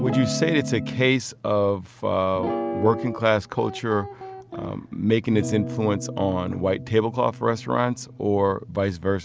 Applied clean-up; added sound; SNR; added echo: none; Guitar; 9 dB; none.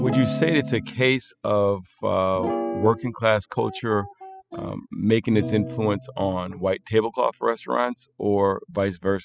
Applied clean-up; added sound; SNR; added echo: classical method spectral subtraction.